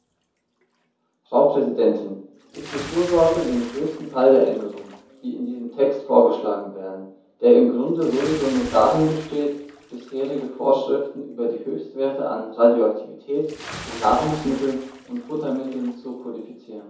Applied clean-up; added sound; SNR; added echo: none; Bathtub (filling or washing) / Splash, splatter; 20 dB; reverberation time 0.6 s.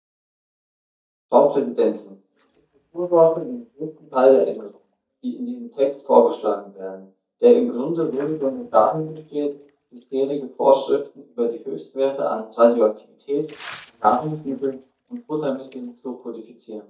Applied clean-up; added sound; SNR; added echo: neural mask model DeepFilterNet 3.